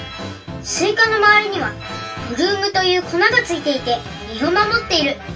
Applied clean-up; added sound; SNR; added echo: none; none; none; reverberation time 0.2 s.